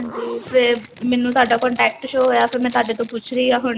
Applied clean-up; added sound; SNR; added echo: none; Zipper (clothing) + Zipper (clothing); 20 dB; none.